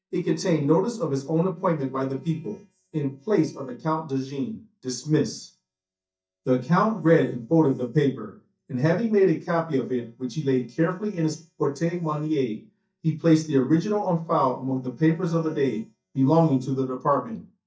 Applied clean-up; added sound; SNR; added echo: neural mask model DeepFilterNet 3.